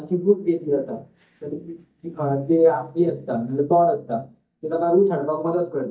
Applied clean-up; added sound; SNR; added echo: neural mask model DeepFilterNet 3.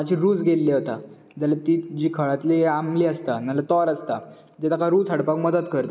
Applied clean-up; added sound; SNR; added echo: none; none; none; none.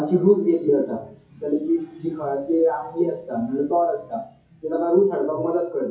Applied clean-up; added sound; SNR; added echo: classical method WPE with log-MMSE.